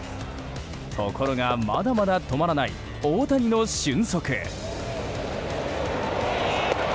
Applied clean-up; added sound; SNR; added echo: none; Knock / Wood; 17 dB; none.